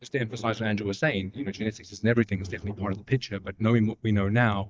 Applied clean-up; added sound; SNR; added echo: neural mask model DeepFilterNet 3.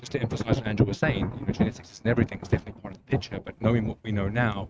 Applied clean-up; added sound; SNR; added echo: neural mask model RNNoise.